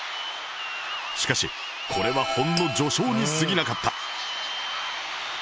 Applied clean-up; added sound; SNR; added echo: none; Glass; 12 dB; none.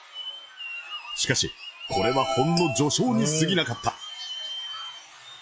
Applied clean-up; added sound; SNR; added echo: classical method log-MMSE.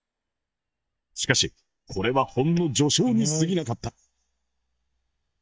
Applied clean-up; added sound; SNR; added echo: neural mask model DeepFilterNet 3.